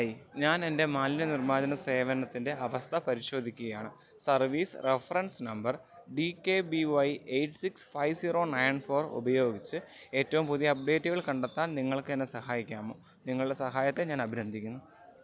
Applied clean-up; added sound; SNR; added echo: none; none; none; none.